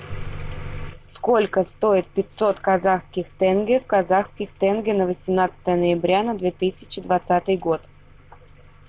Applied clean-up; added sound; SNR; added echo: none; none; none; none.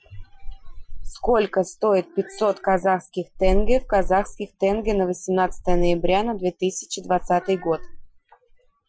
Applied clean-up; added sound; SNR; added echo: classical method Wiener filter.